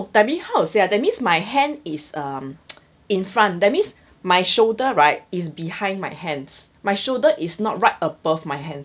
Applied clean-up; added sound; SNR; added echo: none; none; none; none.